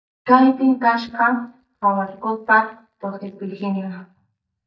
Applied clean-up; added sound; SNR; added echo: neural mask model DeepFilterNet 3.